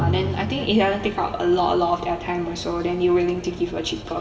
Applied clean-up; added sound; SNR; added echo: none; Drum; 10 dB; reverberation time 2.0 s.